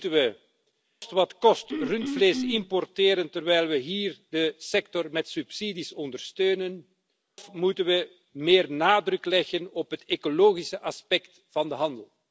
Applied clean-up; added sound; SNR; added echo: none; Cough; 5 dB; none.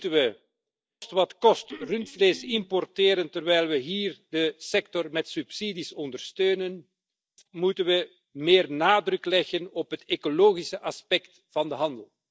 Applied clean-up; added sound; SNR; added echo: neural mask model DeepFilterNet 3.